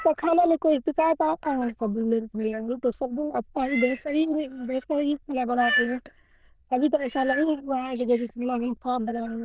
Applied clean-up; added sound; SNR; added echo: neural diffusion model UNIVERSE++.